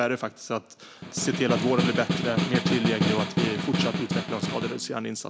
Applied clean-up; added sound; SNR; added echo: none; Snare drum; 0 dB; none.